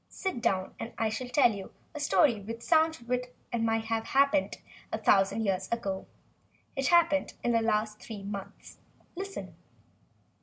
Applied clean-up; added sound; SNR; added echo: none; none; none; none.